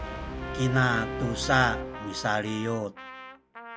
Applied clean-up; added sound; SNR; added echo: none; Trumpet + Brass instrument; 7 dB; none.